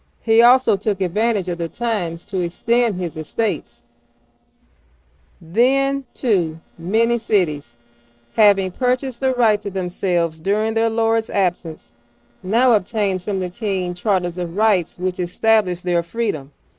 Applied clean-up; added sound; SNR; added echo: neural separator model SepFormer DNS4.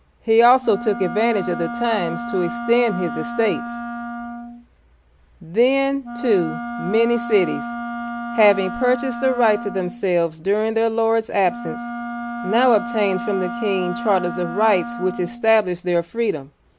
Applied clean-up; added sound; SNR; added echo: none; Wind instrument, woodwind instrument; 9 dB; none.